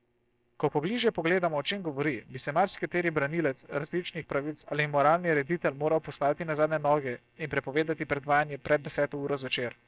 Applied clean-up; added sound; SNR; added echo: neural separator model SepFormer DNS4.